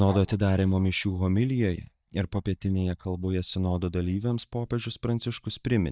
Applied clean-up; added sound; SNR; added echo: neural mask model DeepFilterNet 3.